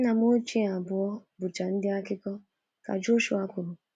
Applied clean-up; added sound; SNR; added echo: none; none; none; none.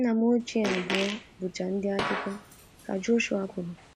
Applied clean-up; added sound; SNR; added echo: none; Fart; 8 dB; none.